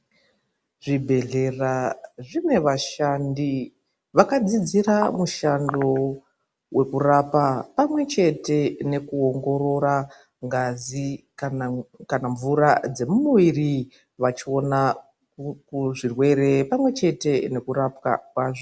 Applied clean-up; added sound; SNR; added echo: none; none; none; none.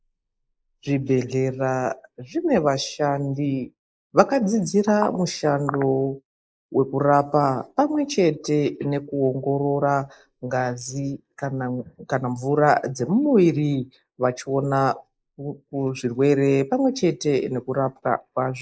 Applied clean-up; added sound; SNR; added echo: neural mask model Resemble Enhance denoiser.